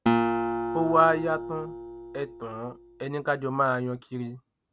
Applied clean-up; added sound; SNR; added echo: none; Acoustic guitar; 2 dB; none.